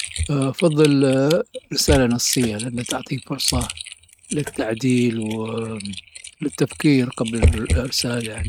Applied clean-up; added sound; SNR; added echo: neural mask model RNNoise.